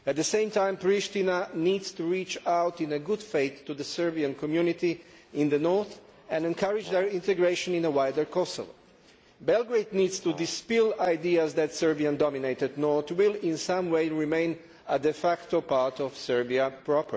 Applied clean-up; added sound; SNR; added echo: none; Brass instrument; 18 dB; none.